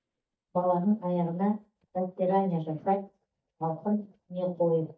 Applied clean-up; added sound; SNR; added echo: neural mask model DeepFilterNet 3.